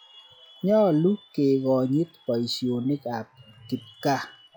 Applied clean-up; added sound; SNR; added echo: classical method log-MMSE.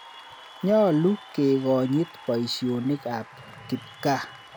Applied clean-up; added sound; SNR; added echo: none; Applause / Cheering; 20 dB; none.